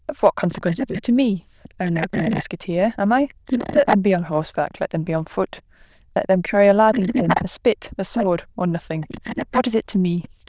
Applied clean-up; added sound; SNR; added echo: neural diffusion model UNIVERSE++.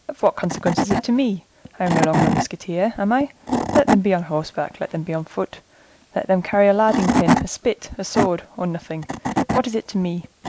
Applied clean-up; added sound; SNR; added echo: none; Wood / Tools; 3 dB; none.